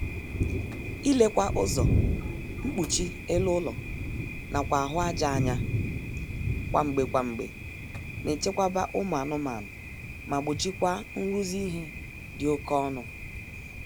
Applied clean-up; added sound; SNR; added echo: none; Thunder; 3 dB; none.